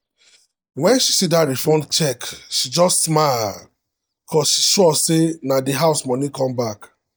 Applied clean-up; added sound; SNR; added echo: neural mask model DeepFilterNet 3.